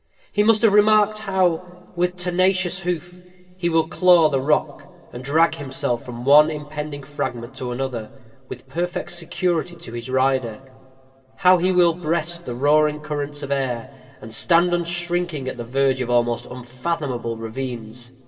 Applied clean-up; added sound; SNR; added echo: none; none; none; reverberation time 2.9 s.